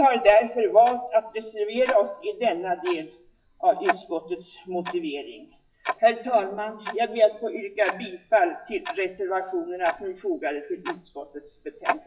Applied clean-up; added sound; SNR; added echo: classical method WPE with log-MMSE.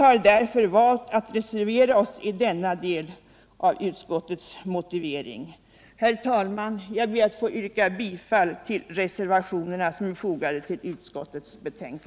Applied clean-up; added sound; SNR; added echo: none; none; none; none.